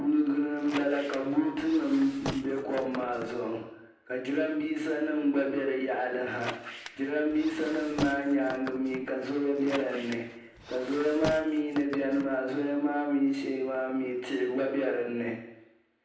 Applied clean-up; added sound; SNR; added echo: none; Squeak; 12 dB; reverberation time 0.8 s.